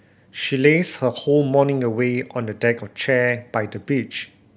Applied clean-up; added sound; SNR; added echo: none; none; none; none.